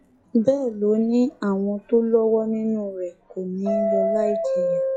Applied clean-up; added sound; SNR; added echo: classical method log-MMSE.